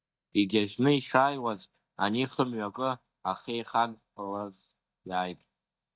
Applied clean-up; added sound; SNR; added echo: neural mask model DeepFilterNet 3.